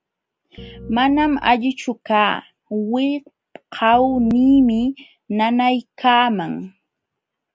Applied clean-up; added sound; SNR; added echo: none; Piano; 18 dB; none.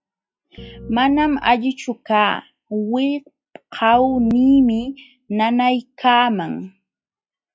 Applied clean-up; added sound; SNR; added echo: classical method log-MMSE.